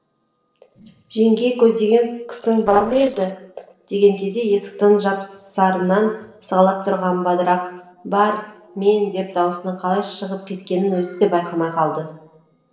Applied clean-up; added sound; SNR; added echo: neural separator model SepFormer DNS4.